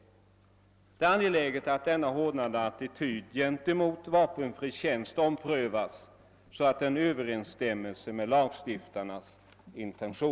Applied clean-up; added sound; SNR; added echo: none; none; none; none.